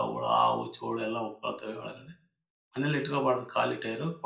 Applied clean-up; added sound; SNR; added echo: none; none; none; reverberation time 0.4 s.